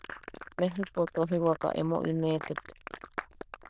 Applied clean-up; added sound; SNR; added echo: neural diffusion model UNIVERSE++.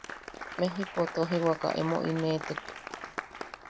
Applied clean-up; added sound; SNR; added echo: none; Applause; 9 dB; none.